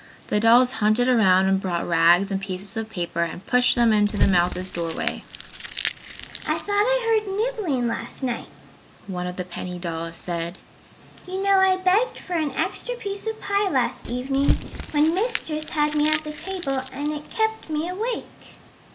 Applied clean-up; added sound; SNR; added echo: none; Crumpling, crinkling / Crushing; 6 dB; none.